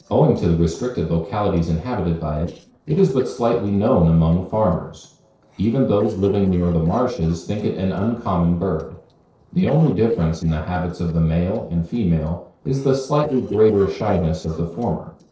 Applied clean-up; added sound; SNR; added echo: neural separator model SepFormer DNS4.